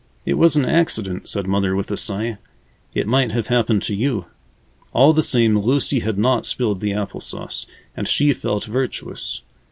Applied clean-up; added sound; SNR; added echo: none; none; none; none.